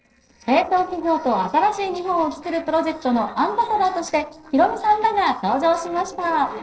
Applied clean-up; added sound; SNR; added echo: neural separator model SepFormer DNS4.